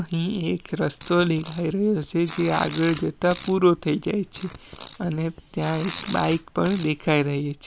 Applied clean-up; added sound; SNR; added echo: none; Fart; 12 dB; none.